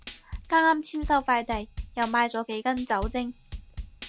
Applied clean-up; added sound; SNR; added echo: none; Drum / Drum kit; 12 dB; none.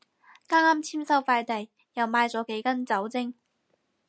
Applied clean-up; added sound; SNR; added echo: none; none; none; none.